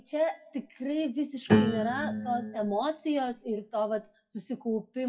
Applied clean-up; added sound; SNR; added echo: classical method WPE with log-MMSE.